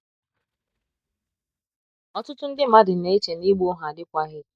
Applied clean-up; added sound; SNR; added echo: neural mask model DeepFilterNet 3.